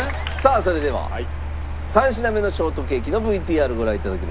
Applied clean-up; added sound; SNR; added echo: none; Mechanical fan; 5 dB; none.